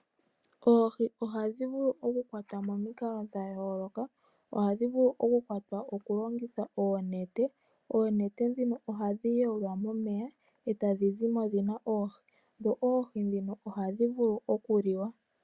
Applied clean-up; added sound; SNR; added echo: none; none; none; none.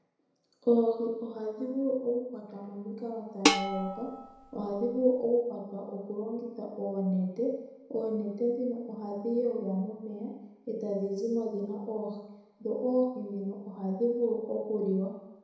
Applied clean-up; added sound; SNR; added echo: none; Dishes, pots, and pans; 0 dB; reverberation time 1.0 s.